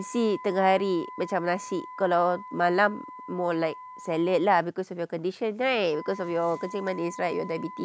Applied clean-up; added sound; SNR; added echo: none; Wind instrument, woodwind instrument; 16 dB; none.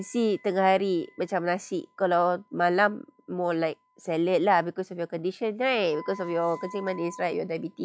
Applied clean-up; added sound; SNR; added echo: classical method log-MMSE.